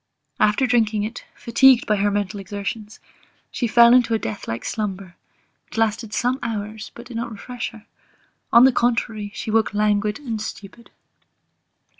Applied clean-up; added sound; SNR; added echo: none; none; none; none.